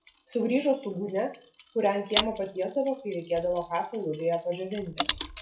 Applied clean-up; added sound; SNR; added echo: classical method WPE with log-MMSE.